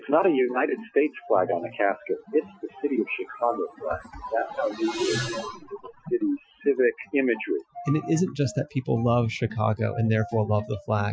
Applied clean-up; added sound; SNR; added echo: classical method Wiener filter.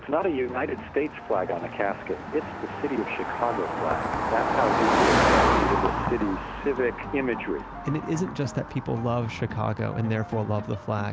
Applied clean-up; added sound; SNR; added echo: none; Car passing by; 0 dB; none.